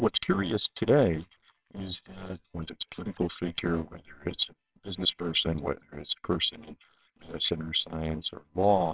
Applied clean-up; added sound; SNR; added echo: neural separator model SepFormer WHAMR!.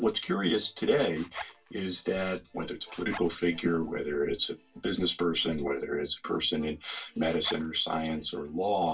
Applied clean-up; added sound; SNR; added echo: none; Zipper (clothing); 16 dB; reverberation time 0.1 s.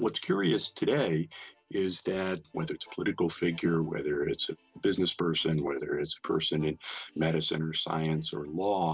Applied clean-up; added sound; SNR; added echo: none; none; none; none.